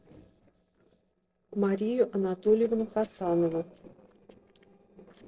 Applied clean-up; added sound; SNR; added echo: neural separator model SepFormer DNS4.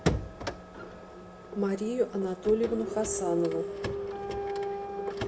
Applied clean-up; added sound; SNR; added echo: none; Printer; 2 dB; reverberation time 0.5 s.